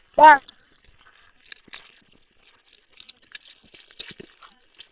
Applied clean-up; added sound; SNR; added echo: neural separator model SepFormer WHAM!.